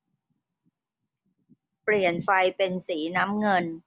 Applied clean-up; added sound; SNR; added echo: none; none; none; none.